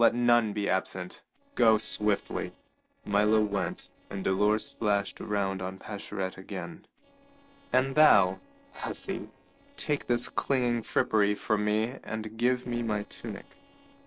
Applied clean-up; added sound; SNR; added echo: neural separator model SepFormer DNS4.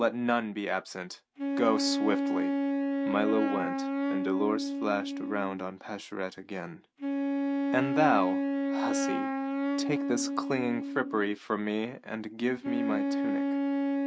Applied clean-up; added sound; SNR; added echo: neural mask model RNNoise.